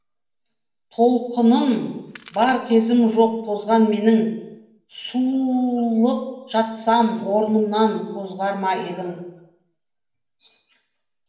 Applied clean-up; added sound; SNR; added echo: none; Crack; 18 dB; reverberation time 0.9 s.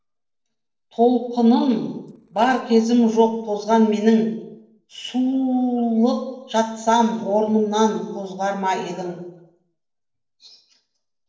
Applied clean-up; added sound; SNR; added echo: neural separator model SepFormer DNS4.